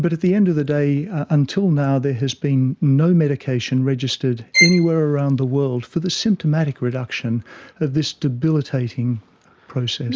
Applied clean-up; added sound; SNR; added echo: none; Bowed string instrument; 2 dB; none.